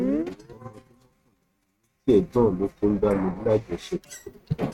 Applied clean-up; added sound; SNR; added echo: neural mask model RNNoise.